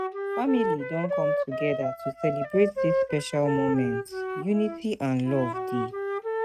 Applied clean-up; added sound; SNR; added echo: neural mask model RNNoise.